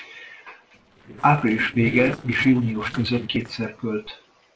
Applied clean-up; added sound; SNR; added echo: neural separator model SepFormer DNS4.